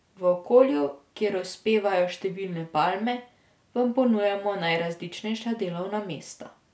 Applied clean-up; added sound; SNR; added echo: none; none; none; none.